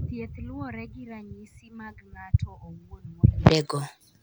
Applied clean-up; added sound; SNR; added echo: none; none; none; none.